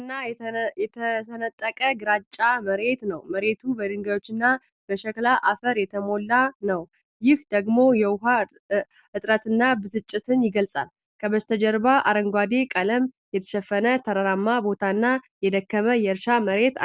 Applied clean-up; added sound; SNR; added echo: none; none; none; none.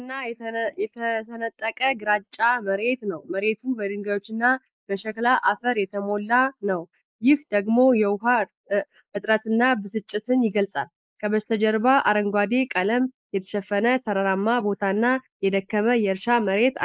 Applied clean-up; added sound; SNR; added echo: neural mask model Resemble Enhance denoiser.